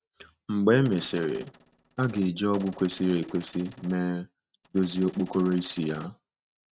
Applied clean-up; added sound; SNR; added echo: neural mask model RNNoise.